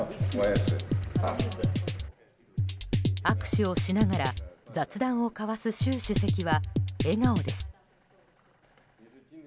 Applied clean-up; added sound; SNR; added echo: none; Drum kit; -4 dB; none.